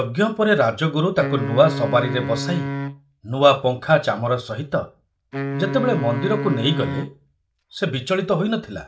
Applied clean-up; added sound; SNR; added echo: none; Wind instrument, woodwind instrument; 7 dB; reverberation time 0.2 s.